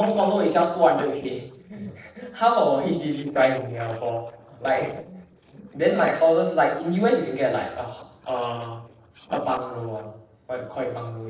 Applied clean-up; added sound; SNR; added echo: neural separator model SepFormer DNS4.